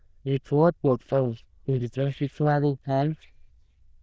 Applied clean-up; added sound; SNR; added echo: neural diffusion model UNIVERSE++.